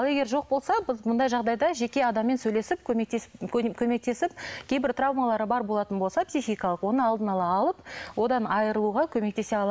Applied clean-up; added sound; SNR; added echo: none; none; none; none.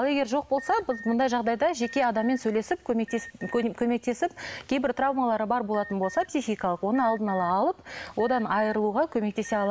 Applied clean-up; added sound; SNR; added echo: none; Alarm; 20 dB; none.